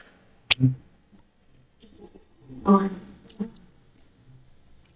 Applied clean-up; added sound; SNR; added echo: neural mask model DeepFilterNet 3.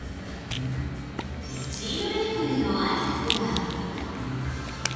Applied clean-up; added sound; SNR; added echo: none; Rattle; 10 dB; reverberation time 2.1 s.